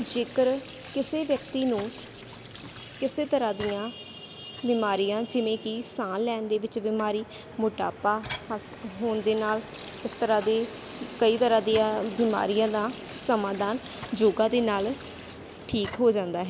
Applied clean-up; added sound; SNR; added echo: none; Sink (filling or washing) / Water tap, faucet; 19 dB; none.